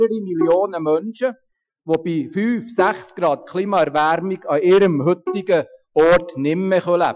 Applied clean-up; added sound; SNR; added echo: classical method Wiener filter.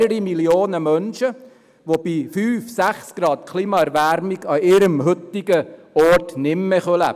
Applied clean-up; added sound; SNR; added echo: none; none; none; none.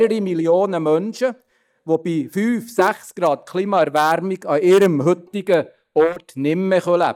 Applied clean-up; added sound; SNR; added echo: neural mask model DeepFilterNet 3.